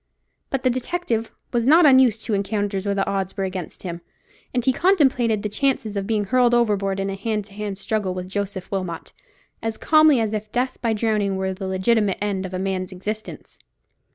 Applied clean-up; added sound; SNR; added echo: none; none; none; none.